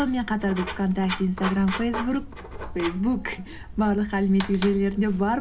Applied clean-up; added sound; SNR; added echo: none; Writing; 10 dB; reverberation time 0.3 s.